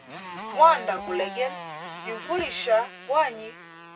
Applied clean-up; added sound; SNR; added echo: none; Motorcycle; 12 dB; reverberation time 0.4 s.